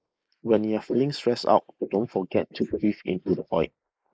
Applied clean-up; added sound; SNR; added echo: neural mask model Resemble Enhance denoiser.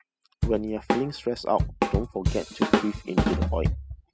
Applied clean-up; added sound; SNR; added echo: classical method spectral subtraction.